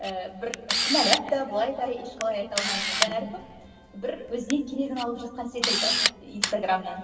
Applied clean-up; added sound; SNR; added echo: none; Camera; 1 dB; reverberation time 2.3 s.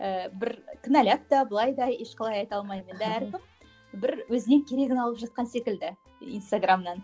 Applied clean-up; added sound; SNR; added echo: none; none; none; none.